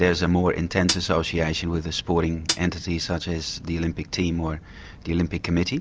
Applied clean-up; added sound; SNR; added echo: none; Hi-hat; 9 dB; none.